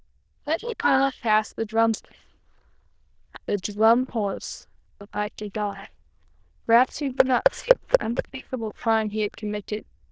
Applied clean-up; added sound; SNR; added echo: neural diffusion model UNIVERSE++.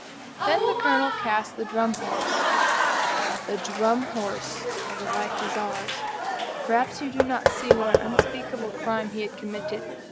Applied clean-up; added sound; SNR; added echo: none; Applause / Crowd + Knock / Wood; -3 dB; none.